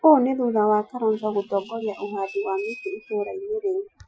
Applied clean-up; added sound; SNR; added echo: classical method Wiener filter.